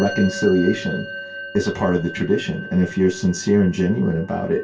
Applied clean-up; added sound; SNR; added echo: none; Musical instrument; 13 dB; reverberation time 0.2 s.